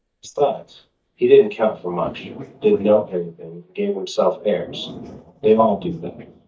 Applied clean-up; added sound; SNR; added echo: neural mask model DeepFilterNet 3.